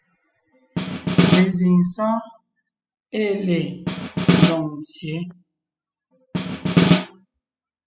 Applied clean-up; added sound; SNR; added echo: classical method spectral subtraction.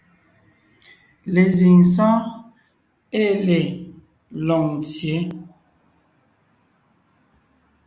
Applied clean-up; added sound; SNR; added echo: none; none; none; none.